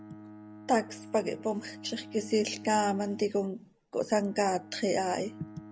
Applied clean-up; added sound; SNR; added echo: none; Bowed string instrument; 16 dB; none.